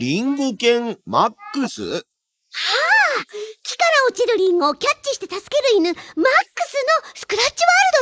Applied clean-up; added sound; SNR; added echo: neural mask model Resemble Enhance denoiser.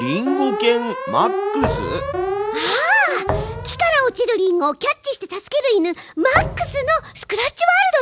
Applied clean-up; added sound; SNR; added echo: none; Thump, thud; 10 dB; none.